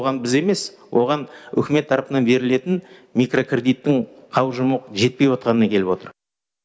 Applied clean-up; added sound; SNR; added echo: none; none; none; none.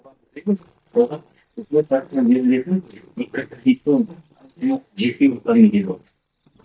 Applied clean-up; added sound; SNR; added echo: neural mask model DeepFilterNet 3.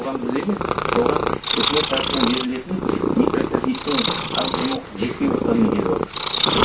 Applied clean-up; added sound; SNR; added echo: none; Purr; -4 dB; reverberation time 0.2 s.